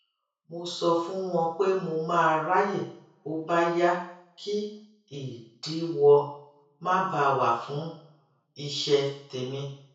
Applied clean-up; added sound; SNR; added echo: none; none; none; reverberation time 0.6 s.